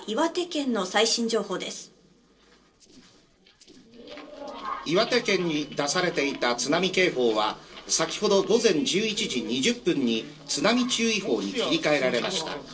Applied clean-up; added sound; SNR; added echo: neural separator model SepFormer DNS4.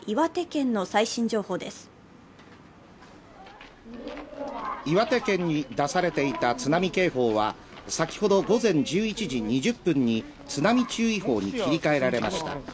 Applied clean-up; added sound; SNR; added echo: none; none; none; none.